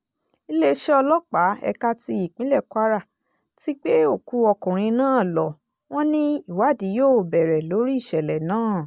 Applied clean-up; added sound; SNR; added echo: none; none; none; none.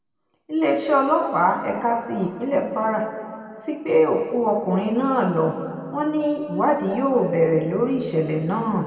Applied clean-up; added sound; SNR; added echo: none; none; none; reverberation time 2.2 s.